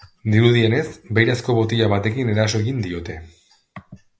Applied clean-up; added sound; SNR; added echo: none; none; none; none.